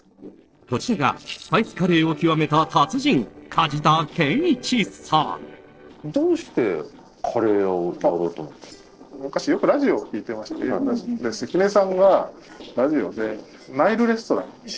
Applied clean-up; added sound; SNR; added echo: neural separator model SepFormer DNS4.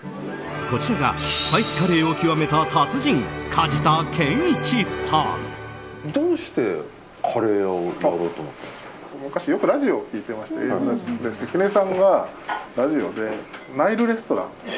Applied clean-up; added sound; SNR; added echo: none; none; none; none.